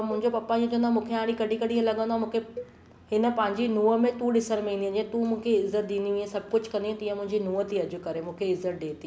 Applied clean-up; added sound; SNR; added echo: none; Cowbell; 20 dB; none.